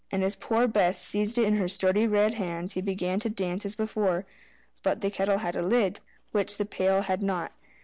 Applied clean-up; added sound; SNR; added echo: none; none; none; none.